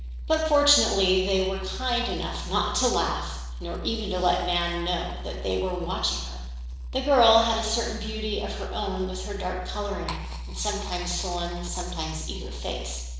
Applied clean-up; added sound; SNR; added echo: neural separator model SepFormer DNS4.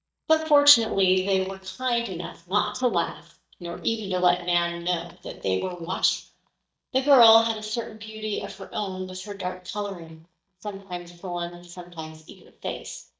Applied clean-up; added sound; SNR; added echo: neural mask model DeepFilterNet 3.